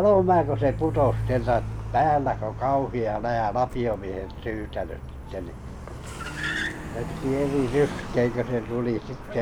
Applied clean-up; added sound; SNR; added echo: none; Car; 8 dB; none.